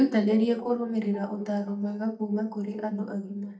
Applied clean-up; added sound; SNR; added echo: neural mask model DeepFilterNet 3.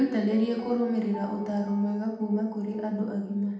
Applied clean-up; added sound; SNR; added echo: none; Piano; 18 dB; reverberation time 0.8 s.